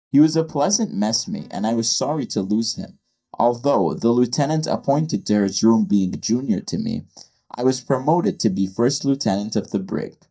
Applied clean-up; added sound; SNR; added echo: neural mask model DeepFilterNet 3.